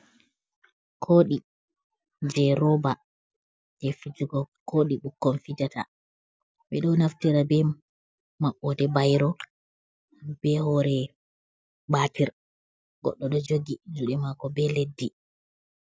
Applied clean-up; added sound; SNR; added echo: none; none; none; none.